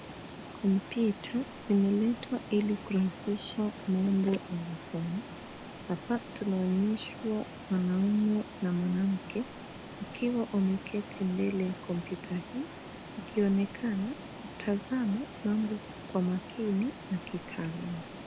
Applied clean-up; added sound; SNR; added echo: none; Water; 13 dB; none.